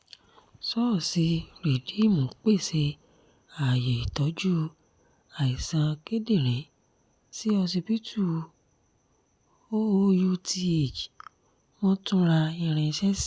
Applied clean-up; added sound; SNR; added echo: none; none; none; none.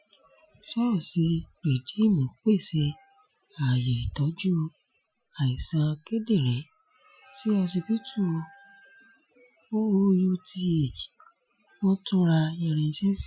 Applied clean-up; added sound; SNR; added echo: classical method Wiener filter.